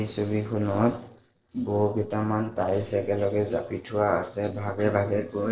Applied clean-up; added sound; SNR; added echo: neural separator model SepFormer DNS4.